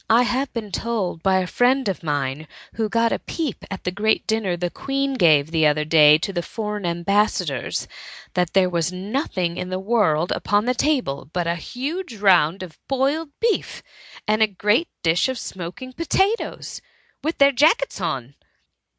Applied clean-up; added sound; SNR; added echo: none; none; none; none.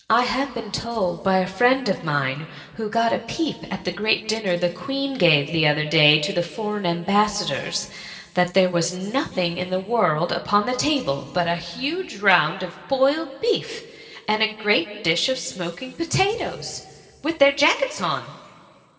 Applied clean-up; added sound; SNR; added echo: none; none; none; reverberation time 2.5 s.